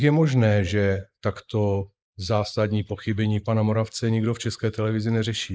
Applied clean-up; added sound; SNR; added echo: neural mask model Resemble Enhance denoiser.